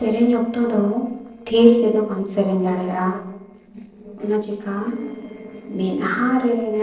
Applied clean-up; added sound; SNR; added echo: neural separator model SepFormer DNS4.